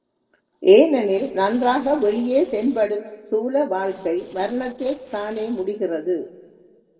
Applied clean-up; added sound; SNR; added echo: neural separator model SepFormer DNS4.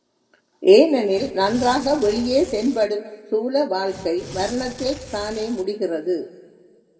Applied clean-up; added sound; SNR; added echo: none; Tearing; 16 dB; reverberation time 1.2 s.